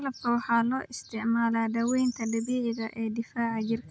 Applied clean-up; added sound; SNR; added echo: none; Bird; 20 dB; none.